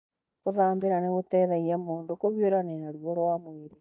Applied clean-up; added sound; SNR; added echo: neural mask model DeepFilterNet 3.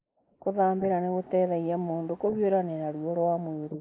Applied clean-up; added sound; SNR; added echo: neural mask model Resemble Enhance denoiser.